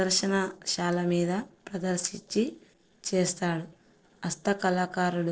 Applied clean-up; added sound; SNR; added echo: neural separator model SepFormer DNS4.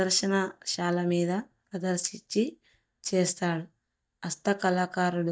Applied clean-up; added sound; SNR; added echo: neural mask model DeepFilterNet 3.